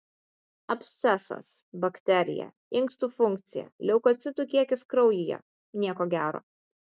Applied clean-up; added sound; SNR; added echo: none; none; none; none.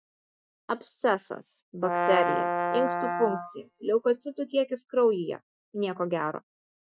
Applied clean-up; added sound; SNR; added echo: classical method Wiener filter.